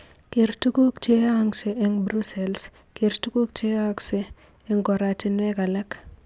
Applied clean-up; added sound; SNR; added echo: none; none; none; none.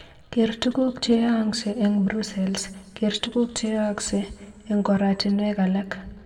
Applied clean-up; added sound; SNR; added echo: none; none; none; reverberation time 1.3 s.